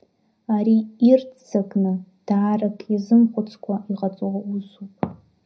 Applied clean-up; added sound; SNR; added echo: none; none; none; reverberation time 0.4 s.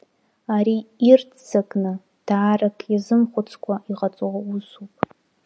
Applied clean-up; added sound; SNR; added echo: none; none; none; none.